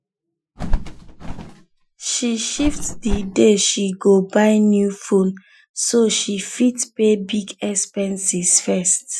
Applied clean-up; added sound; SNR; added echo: classical method Wiener filter.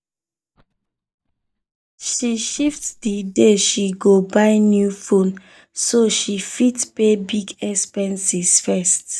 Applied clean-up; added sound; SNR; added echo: neural mask model DeepFilterNet 3.